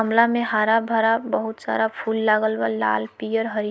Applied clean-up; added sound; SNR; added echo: none; none; none; none.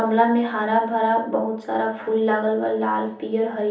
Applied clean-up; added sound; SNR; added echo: none; none; none; reverberation time 1.2 s.